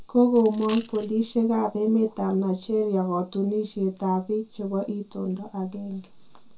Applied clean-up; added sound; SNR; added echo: none; Coin (dropping); 13 dB; reverberation time 0.2 s.